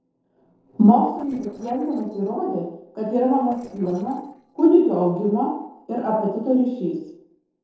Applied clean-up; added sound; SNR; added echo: neural separator model SepFormer DNS4.